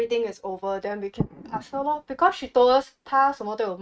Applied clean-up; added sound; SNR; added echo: neural mask model RNNoise.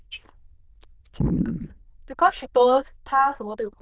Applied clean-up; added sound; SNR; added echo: neural diffusion model UNIVERSE++.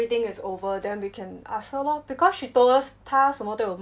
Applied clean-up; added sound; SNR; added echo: none; none; none; none.